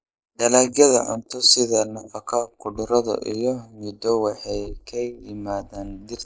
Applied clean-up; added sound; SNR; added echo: neural mask model Resemble Enhance denoiser.